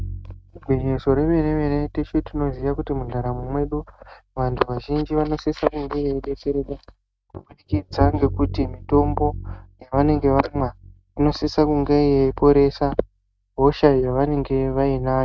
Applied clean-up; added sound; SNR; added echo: neural mask model RNNoise.